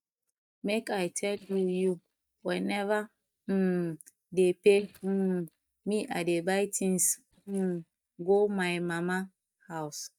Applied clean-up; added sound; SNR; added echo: neural mask model DeepFilterNet 3.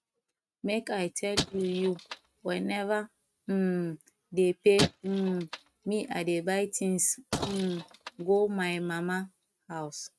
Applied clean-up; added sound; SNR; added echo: neural mask model RNNoise.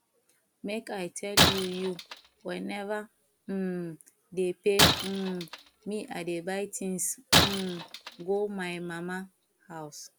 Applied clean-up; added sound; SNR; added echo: none; Shatter; -4 dB; none.